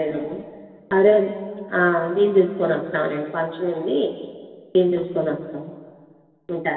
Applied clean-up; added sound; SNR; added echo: none; none; none; reverberation time 2.0 s.